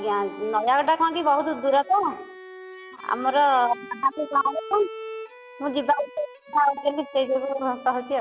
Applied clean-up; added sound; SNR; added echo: none; Bowed string instrument; 17 dB; none.